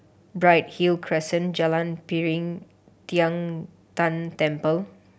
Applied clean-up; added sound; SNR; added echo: none; none; none; none.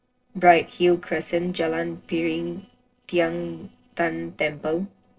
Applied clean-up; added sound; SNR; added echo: neural separator model SepFormer DNS4.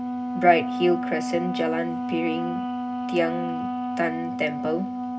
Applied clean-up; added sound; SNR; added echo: none; Wind instrument, woodwind instrument; 2 dB; reverberation time 0.4 s.